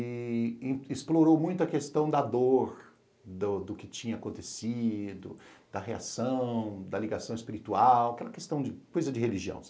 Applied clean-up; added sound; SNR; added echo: none; none; none; none.